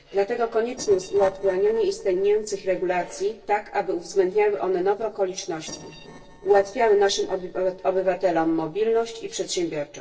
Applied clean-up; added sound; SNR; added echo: neural separator model SepFormer DNS4.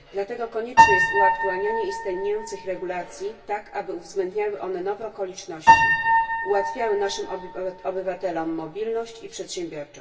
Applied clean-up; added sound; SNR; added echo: none; Piano; -4 dB; reverberation time 0.2 s.